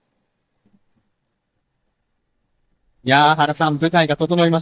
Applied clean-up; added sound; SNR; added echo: neural mask model DeepFilterNet 3.